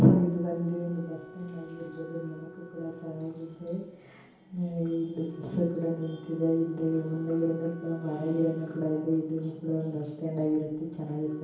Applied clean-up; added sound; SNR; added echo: none; Wind instrument, woodwind instrument; 20 dB; reverberation time 2.2 s.